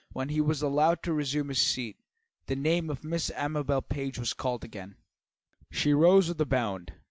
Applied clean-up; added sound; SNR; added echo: none; none; none; none.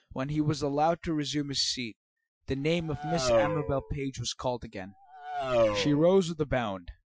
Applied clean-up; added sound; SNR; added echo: classical method Wiener filter.